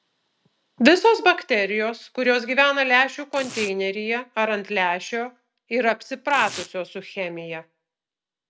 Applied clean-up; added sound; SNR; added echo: none; Tearing; 17 dB; none.